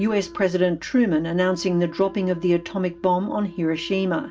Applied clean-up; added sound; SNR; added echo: none; Wind instrument, woodwind instrument; 19 dB; reverberation time 0.2 s.